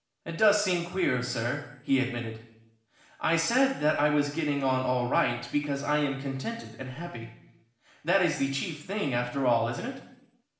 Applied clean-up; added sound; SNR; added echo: none; none; none; reverberation time 0.7 s.